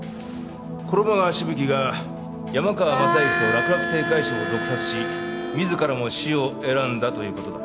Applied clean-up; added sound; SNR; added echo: none; Harmonica; 1 dB; none.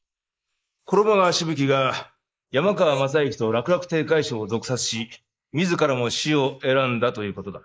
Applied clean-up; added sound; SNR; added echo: neural mask model Resemble Enhance denoiser.